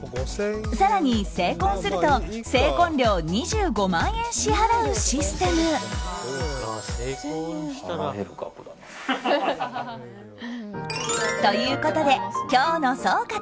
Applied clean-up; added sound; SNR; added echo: none; none; none; none.